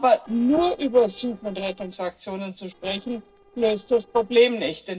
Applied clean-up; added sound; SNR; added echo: neural separator model SepFormer DNS4.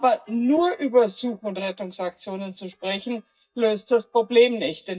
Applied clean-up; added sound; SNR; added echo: neural mask model DeepFilterNet 3.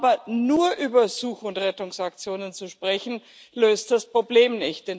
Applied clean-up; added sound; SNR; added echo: none; none; none; none.